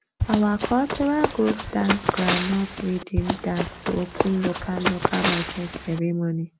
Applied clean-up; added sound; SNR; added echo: none; Run; 2 dB; none.